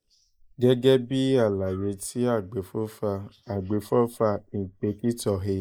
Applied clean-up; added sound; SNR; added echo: neural mask model Resemble Enhance denoiser.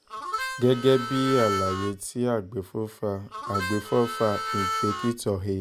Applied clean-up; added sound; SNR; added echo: none; Harmonica; 5 dB; none.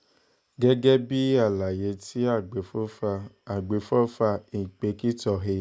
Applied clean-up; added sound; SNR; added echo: none; none; none; none.